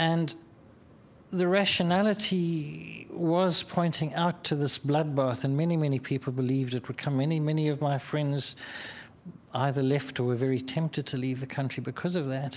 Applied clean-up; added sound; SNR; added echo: none; none; none; none.